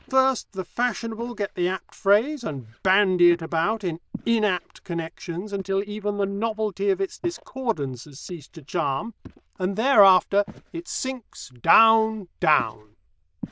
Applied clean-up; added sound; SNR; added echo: neural diffusion model UNIVERSE++.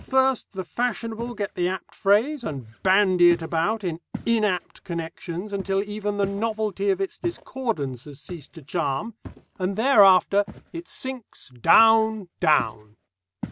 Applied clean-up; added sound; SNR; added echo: none; Walk, footsteps; 20 dB; none.